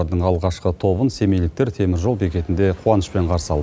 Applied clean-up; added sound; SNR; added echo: none; none; none; none.